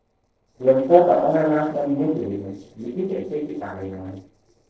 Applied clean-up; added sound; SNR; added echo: neural separator model SepFormer DNS4.